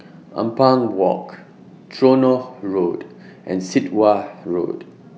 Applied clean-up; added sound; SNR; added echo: none; none; none; none.